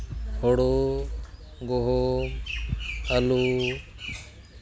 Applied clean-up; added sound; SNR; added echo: none; Walk, footsteps; 19 dB; none.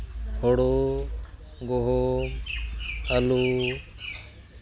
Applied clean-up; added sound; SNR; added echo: none; none; none; none.